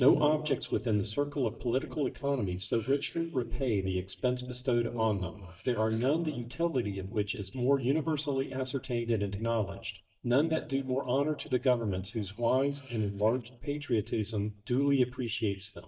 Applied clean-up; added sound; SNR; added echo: neural mask model DeepFilterNet 3.